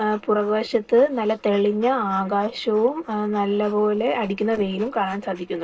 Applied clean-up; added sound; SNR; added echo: neural separator model SepFormer DNS4.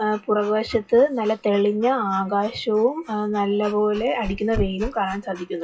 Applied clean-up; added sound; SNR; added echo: classical method WPE with log-MMSE.